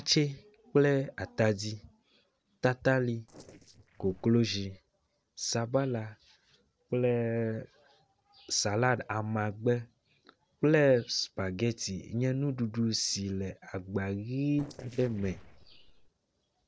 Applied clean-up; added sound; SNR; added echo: neural separator model SepFormer DNS4.